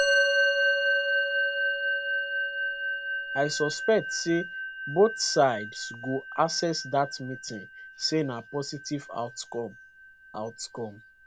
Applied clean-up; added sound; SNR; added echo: none; Musical instrument; 0 dB; none.